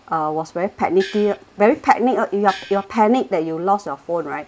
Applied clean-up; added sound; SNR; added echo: none; Gong; 14 dB; none.